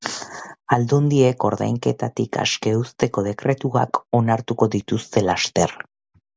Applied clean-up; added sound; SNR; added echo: none; none; none; none.